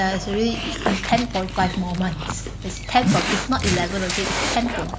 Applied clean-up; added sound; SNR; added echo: none; Dog; 2 dB; none.